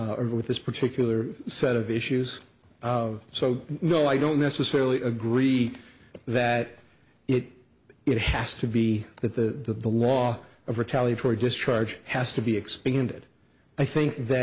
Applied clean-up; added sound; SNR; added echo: none; none; none; none.